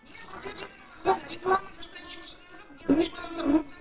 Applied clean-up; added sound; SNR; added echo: neural separator model SepFormer WHAMR!.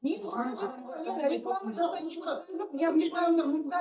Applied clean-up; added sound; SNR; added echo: neural mask model DeepFilterNet 3.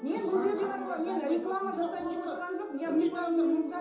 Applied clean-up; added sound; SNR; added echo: none; Wind instrument, woodwind instrument; 20 dB; reverberation time 0.6 s.